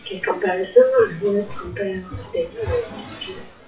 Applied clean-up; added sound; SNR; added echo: classical method WPE with log-MMSE.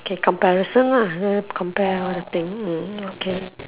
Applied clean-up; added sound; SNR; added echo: none; none; none; none.